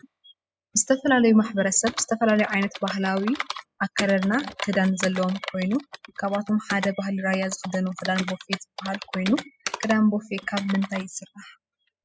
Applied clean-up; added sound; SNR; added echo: classical method spectral subtraction.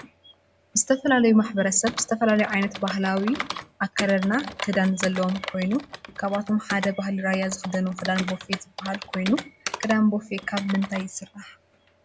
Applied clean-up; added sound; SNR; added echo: none; Computer keyboard; 12 dB; none.